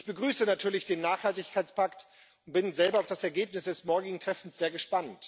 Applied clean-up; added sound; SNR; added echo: none; Splash, splatter; 17 dB; none.